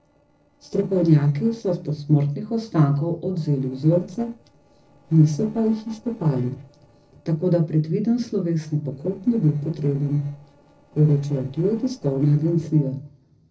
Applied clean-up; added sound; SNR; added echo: neural separator model SepFormer DNS4.